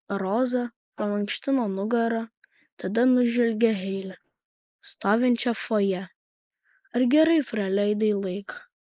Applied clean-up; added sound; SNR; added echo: neural mask model Resemble Enhance denoiser.